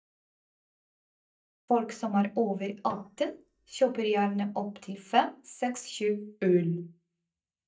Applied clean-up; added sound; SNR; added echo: neural mask model DeepFilterNet 3.